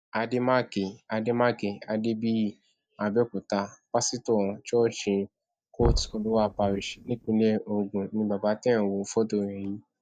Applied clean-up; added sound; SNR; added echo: neural mask model DeepFilterNet 3.